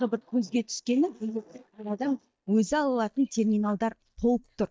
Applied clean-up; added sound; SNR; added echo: neural mask model DeepFilterNet 3.